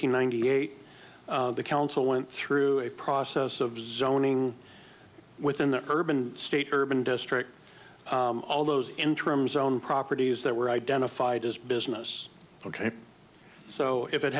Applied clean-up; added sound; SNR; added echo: none; none; none; none.